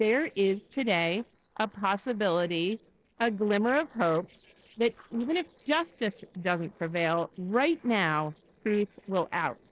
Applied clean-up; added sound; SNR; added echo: neural separator model SepFormer DNS4.